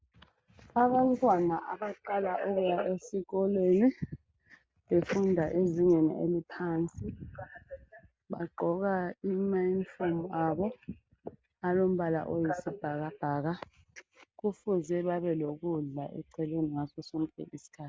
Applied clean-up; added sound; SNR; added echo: none; none; none; none.